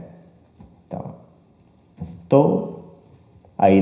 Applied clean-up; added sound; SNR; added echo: none; none; none; reverberation time 0.9 s.